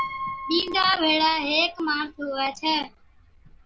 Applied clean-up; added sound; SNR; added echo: none; Piano; 13 dB; none.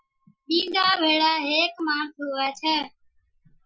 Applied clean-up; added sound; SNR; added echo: classical method Wiener filter.